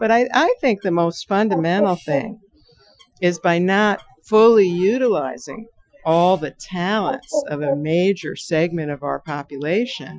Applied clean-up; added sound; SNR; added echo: classical method Wiener filter.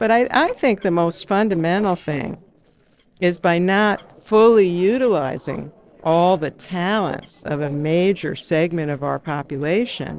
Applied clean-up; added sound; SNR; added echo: neural separator model SepFormer DNS4.